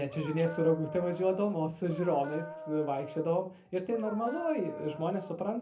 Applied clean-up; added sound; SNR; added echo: none; Dog; 13 dB; reverberation time 0.3 s.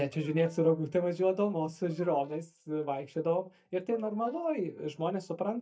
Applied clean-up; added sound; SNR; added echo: neural mask model DeepFilterNet 3.